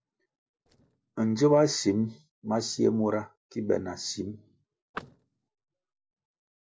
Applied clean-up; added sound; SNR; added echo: neural separator model SepFormer DNS4.